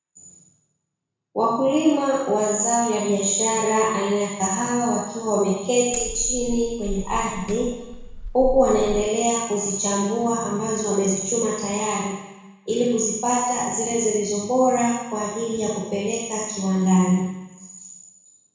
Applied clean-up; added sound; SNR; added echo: none; Hammer; 9 dB; reverberation time 1.1 s.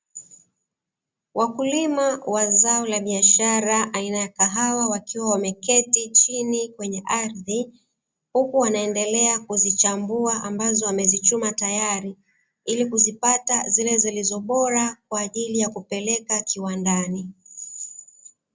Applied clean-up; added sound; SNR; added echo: none; none; none; none.